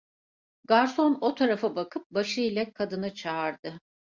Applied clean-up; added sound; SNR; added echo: none; none; none; none.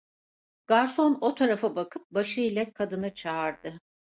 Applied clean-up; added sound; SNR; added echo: neural mask model DeepFilterNet 3.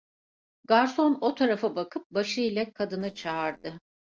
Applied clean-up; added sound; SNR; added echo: neural separator model SepFormer DNS4.